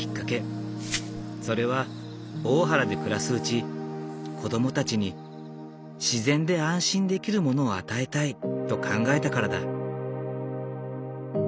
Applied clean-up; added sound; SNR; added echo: none; Glass; 12 dB; none.